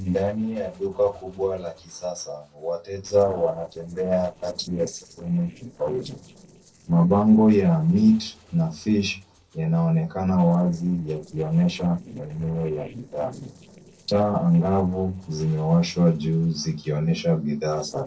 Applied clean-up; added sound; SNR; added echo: neural separator model SepFormer DNS4.